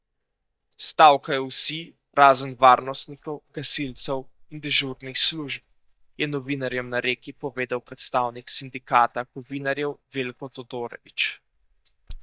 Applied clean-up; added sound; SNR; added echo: neural mask model DeepFilterNet 3.